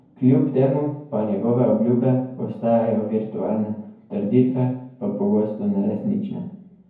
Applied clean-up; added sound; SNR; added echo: none; none; none; reverberation time 0.9 s.